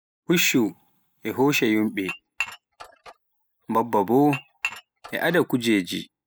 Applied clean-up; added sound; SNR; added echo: classical method spectral subtraction.